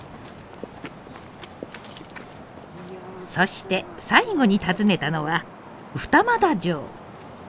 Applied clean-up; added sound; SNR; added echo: none; none; none; none.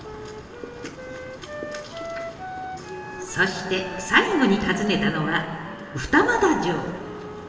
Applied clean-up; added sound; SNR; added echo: none; Wind instrument, woodwind instrument; 13 dB; reverberation time 2.5 s.